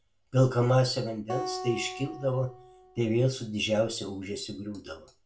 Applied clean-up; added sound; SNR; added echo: none; Acoustic guitar; 11 dB; reverberation time 0.2 s.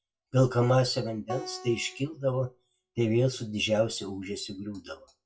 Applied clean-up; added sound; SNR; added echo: classical method WPE with log-MMSE.